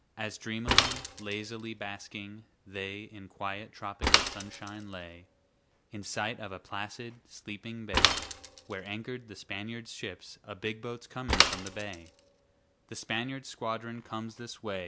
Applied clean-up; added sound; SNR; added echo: none; Mechanisms / Bicycle; -4 dB; none.